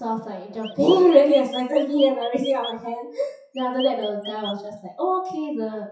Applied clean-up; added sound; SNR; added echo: classical method WPE with log-MMSE.